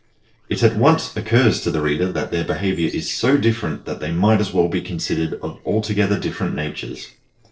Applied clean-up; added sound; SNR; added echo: neural separator model SepFormer DNS4.